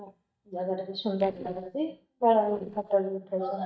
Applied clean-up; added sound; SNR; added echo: neural mask model DeepFilterNet 3.